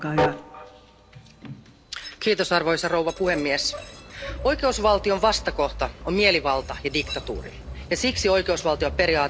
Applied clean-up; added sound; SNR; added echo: none; Train; 10 dB; none.